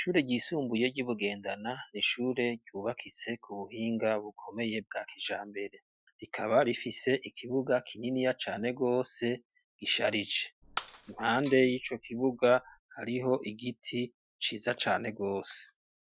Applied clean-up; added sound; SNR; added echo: classical method Wiener filter.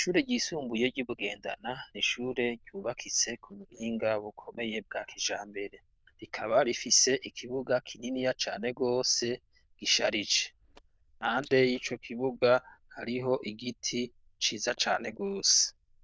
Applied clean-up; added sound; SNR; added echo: neural diffusion model UNIVERSE++.